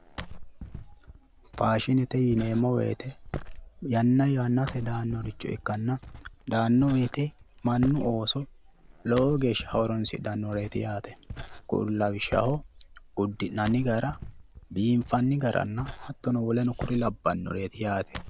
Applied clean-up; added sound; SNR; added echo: none; Walk, footsteps; 14 dB; none.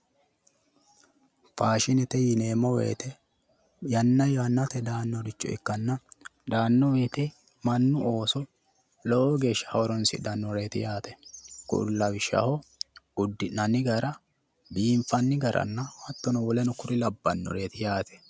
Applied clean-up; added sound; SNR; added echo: none; none; none; none.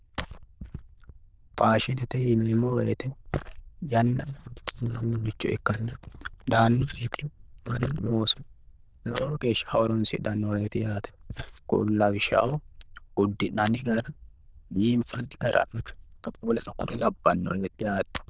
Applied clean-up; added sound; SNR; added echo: neural diffusion model UNIVERSE++.